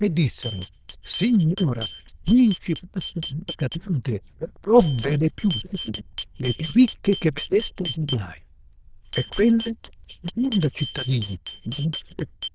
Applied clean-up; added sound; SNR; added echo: neural diffusion model UNIVERSE++.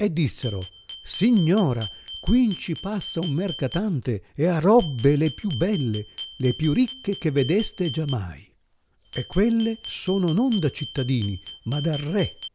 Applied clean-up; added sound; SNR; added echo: none; Glass; 15 dB; none.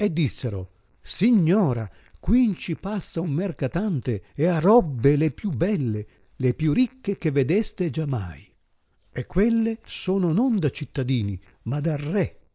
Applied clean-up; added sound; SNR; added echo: neural mask model Resemble Enhance denoiser.